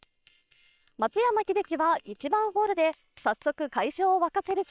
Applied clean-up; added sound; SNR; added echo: neural separator model SepFormer WHAM!.